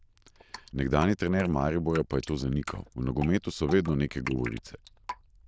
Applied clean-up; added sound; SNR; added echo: neural diffusion model UNIVERSE++.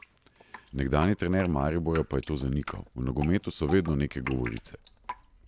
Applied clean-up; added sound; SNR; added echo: none; Drip; 16 dB; none.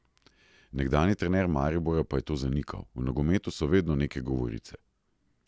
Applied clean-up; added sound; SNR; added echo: none; none; none; none.